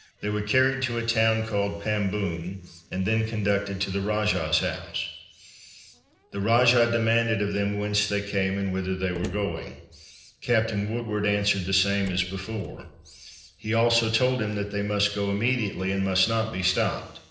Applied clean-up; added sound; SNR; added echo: neural separator model SepFormer DNS4.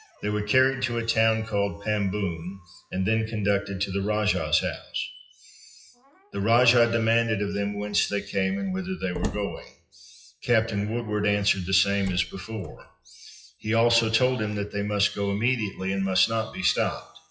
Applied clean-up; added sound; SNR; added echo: classical method WPE with log-MMSE.